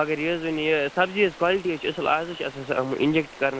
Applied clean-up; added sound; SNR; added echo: none; Stream; 19 dB; none.